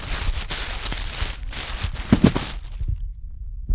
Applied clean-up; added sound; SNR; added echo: none; Crumpling, crinkling; -1 dB; none.